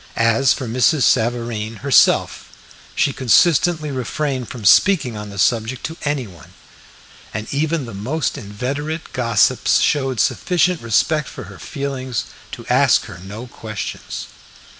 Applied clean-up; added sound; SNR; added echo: none; none; none; none.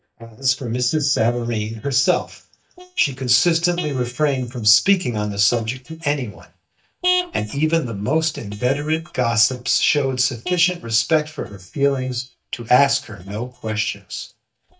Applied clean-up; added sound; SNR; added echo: neural mask model DeepFilterNet 3.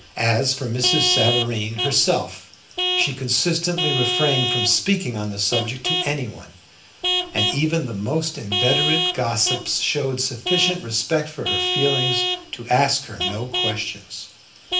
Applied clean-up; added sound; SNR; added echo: none; Vehicle horn, car horn, honking / Truck; 2 dB; reverberation time 0.3 s.